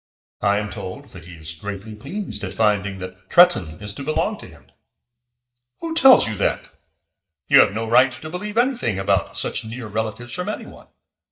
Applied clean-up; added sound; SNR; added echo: neural mask model DeepFilterNet 3.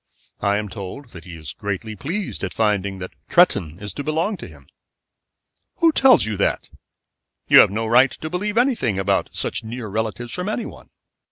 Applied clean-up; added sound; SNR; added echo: none; none; none; none.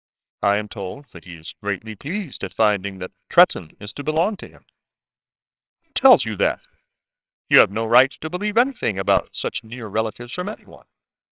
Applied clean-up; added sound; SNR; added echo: neural separator model SepFormer WHAMR!.